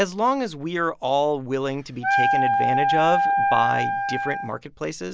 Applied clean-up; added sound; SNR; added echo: none; Wind instrument, woodwind instrument; -3 dB; none.